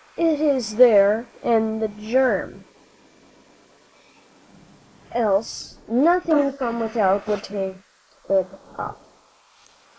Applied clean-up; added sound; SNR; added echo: neural mask model Resemble Enhance denoiser.